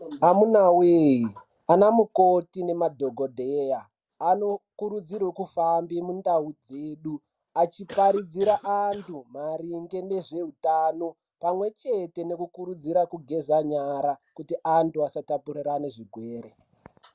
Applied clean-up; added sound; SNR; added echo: none; Cough; 20 dB; none.